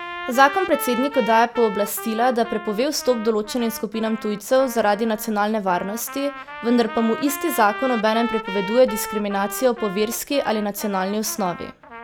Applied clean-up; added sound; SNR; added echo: none; Trumpet; 12 dB; none.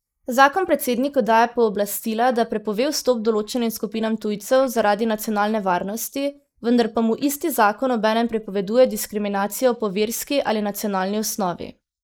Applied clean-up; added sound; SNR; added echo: neural mask model Resemble Enhance denoiser.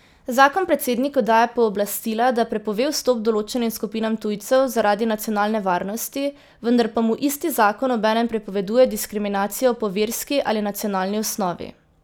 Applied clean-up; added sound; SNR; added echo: none; none; none; none.